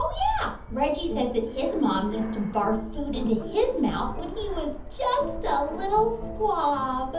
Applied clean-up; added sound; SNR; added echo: none; Fixed-wing aircraft, airplane; 10 dB; reverberation time 0.7 s.